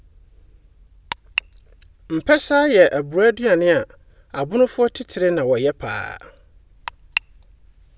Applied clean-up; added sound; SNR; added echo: none; none; none; none.